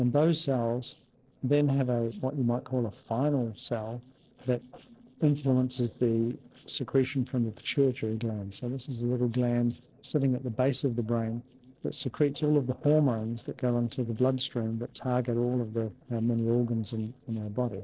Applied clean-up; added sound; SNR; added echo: neural separator model SepFormer DNS4.